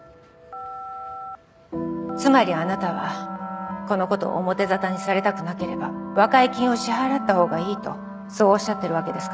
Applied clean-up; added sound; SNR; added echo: none; Telephone; 14 dB; none.